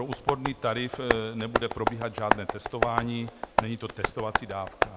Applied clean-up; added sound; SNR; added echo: none; Tap; -2 dB; none.